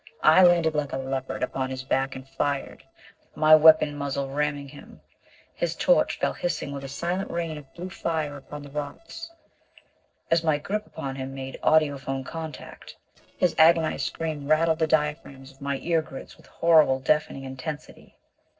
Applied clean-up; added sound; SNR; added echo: neural separator model SepFormer DNS4.